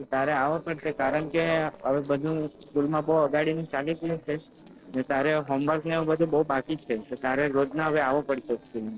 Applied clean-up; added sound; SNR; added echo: neural separator model SepFormer DNS4.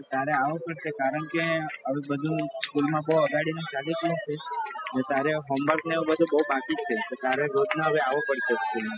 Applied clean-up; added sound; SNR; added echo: classical method spectral subtraction.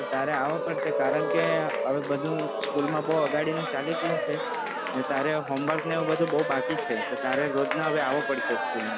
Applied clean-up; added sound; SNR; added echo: none; Cheering; 1 dB; none.